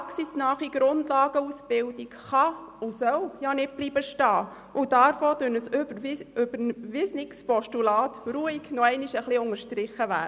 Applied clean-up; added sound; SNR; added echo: none; none; none; none.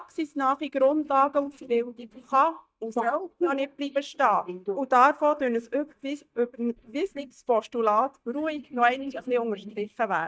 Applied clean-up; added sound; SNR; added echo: neural mask model DeepFilterNet 3.